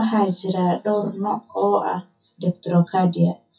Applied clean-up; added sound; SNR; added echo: classical method WPE with log-MMSE.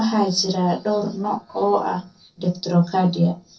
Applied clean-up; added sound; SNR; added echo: neural separator model SepFormer DNS4.